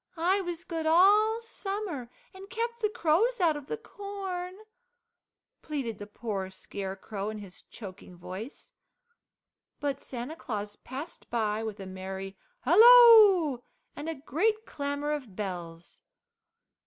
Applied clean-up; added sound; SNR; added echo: none; none; none; none.